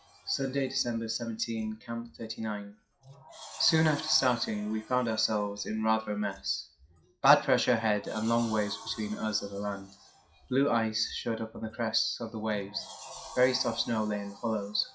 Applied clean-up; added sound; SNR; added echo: classical method WPE with log-MMSE.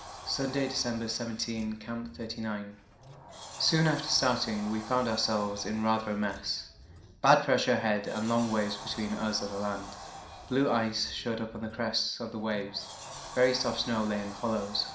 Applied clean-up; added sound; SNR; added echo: none; Sliding door; 15 dB; reverberation time 0.5 s.